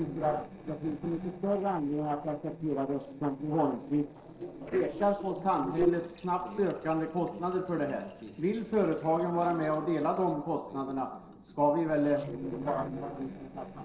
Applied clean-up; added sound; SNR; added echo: neural separator model SepFormer DNS4.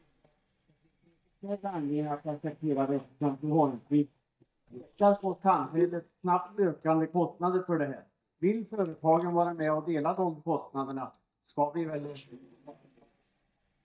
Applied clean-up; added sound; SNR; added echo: neural mask model DeepFilterNet 3.